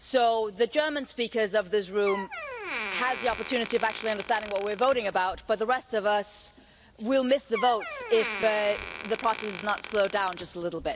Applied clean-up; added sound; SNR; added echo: none; Door; 12 dB; none.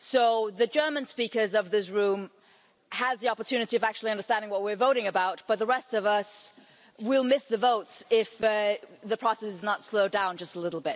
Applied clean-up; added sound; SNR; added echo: none; none; none; none.